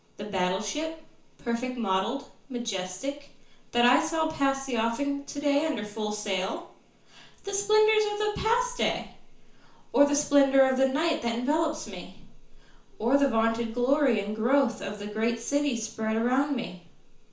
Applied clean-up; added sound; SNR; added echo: none; none; none; reverberation time 0.9 s.